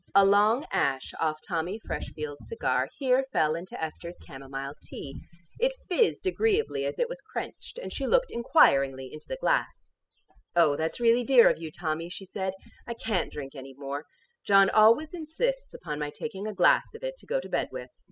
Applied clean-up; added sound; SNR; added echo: classical method spectral subtraction.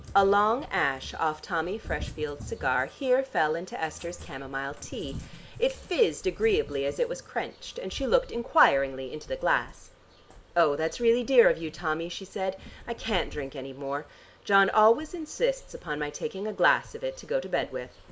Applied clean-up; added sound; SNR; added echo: none; Cat; 18 dB; none.